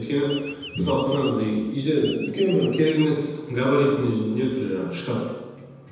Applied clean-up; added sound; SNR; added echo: none; Chirp, tweet; 14 dB; reverberation time 1.1 s.